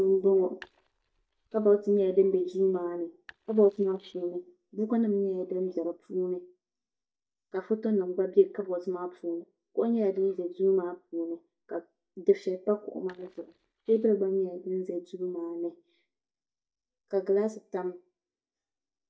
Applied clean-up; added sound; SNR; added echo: neural mask model DeepFilterNet 3.